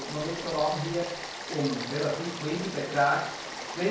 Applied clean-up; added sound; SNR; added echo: none; Stream / Frog; 7 dB; reverberation time 0.5 s.